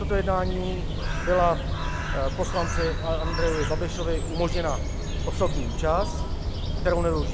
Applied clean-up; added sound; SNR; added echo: none; Bird; -1 dB; none.